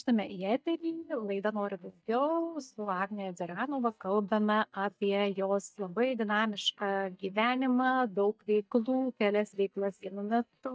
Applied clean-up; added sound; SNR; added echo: neural mask model DeepFilterNet 3.